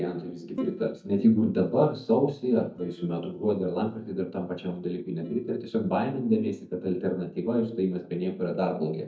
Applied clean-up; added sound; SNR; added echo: neural mask model DeepFilterNet 3.